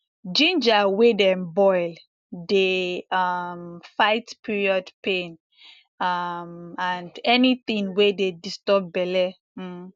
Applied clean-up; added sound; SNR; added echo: none; none; none; none.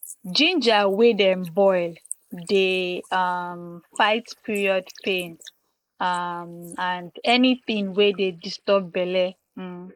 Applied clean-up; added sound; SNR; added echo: neural mask model Resemble Enhance denoiser.